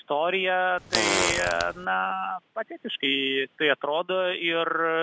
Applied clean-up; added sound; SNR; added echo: none; Fart; 1 dB; none.